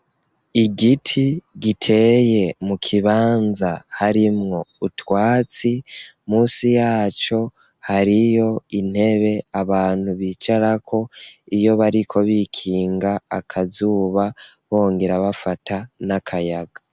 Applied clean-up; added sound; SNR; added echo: none; none; none; none.